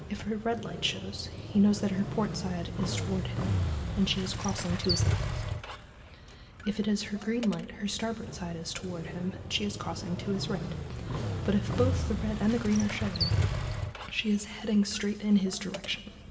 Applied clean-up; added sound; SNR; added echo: none; Motorcycle; 3 dB; reverberation time 1.5 s.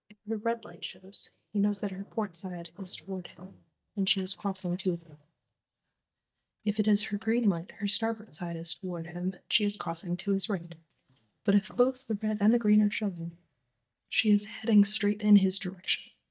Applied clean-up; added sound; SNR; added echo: neural mask model DeepFilterNet 3.